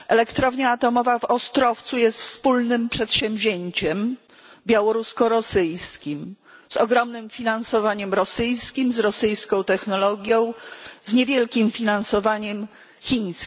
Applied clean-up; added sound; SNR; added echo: none; none; none; none.